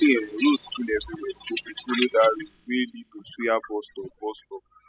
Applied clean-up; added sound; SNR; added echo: classical method spectral subtraction.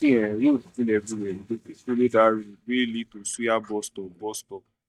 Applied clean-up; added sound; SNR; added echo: neural mask model DeepFilterNet 3.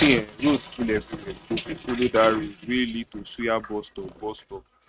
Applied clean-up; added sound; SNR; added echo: neural mask model RNNoise.